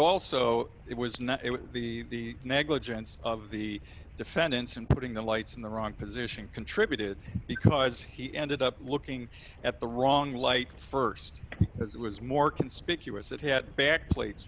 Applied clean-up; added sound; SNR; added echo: none; Animal; 18 dB; none.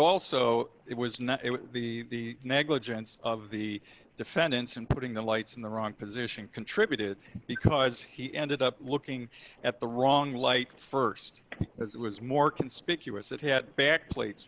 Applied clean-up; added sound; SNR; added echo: neural separator model SepFormer DNS4.